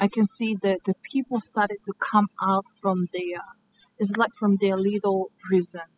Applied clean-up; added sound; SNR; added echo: classical method spectral subtraction.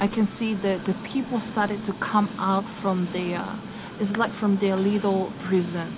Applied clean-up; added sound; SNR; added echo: none; Train; 11 dB; none.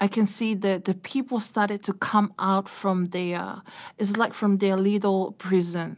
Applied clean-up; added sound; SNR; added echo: none; none; none; none.